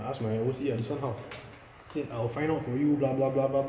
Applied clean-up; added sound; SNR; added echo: none; none; none; reverberation time 2.1 s.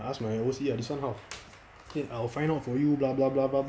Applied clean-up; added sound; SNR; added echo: none; none; none; none.